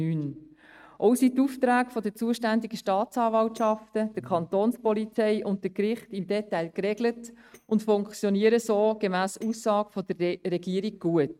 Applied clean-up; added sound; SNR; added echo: neural mask model RNNoise.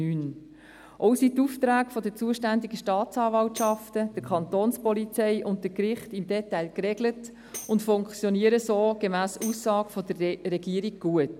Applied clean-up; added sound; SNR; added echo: none; Tambourine; 20 dB; none.